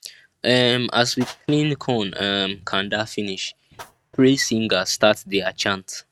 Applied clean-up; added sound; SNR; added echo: neural mask model RNNoise.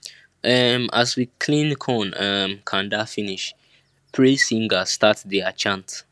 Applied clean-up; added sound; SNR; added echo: none; none; none; none.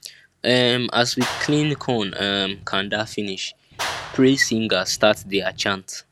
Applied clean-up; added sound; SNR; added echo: none; Clapping; 13 dB; none.